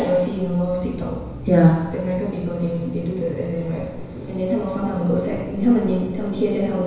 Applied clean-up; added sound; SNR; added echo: none; Chirp, tweet; 19 dB; reverberation time 1.0 s.